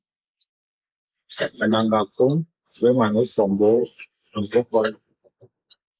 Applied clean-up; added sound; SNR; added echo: neural mask model Resemble Enhance denoiser.